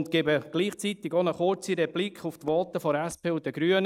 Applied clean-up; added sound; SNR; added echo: neural mask model DeepFilterNet 3.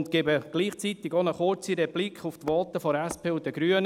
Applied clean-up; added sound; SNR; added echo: none; Tap / Hammer; 17 dB; none.